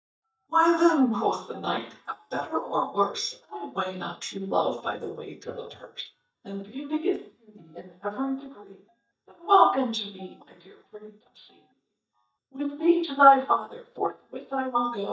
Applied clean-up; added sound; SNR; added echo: neural mask model DeepFilterNet 3.